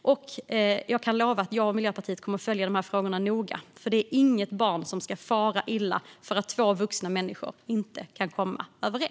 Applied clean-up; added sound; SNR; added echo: none; none; none; none.